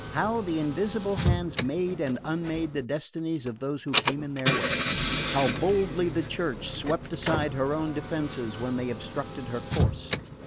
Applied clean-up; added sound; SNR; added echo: none; Engine / Car; 0 dB; none.